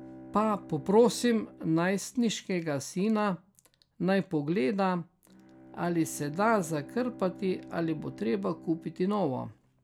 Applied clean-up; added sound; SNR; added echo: none; Bowed string instrument; 20 dB; none.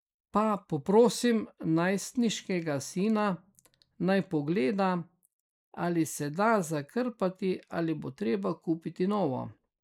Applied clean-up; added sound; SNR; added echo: neural mask model Resemble Enhance denoiser.